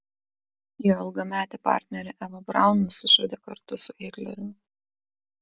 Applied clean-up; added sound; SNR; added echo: none; none; none; none.